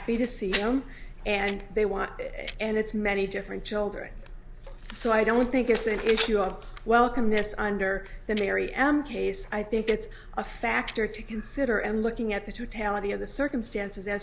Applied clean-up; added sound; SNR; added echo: none; Clock; 20 dB; none.